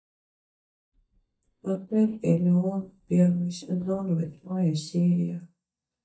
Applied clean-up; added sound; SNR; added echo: neural mask model DeepFilterNet 3.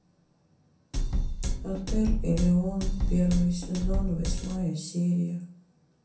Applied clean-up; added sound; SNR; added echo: none; Drum kit; -1 dB; reverberation time 0.6 s.